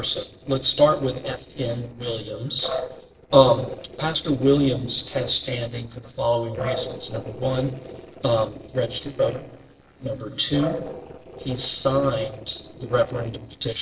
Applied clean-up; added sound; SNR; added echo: neural separator model SepFormer DNS4.